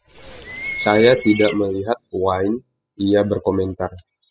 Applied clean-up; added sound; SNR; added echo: classical method spectral subtraction.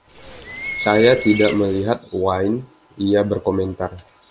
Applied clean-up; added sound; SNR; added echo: none; Bird; 10 dB; none.